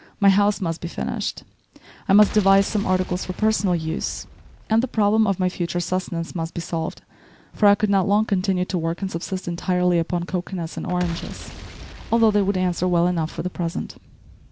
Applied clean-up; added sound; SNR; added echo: none; Boom; 16 dB; none.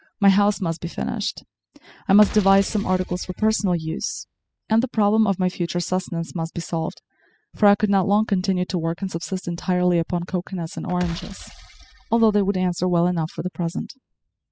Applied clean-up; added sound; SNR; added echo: classical method spectral subtraction.